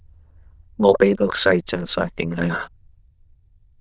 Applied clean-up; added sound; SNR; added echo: neural diffusion model UNIVERSE++.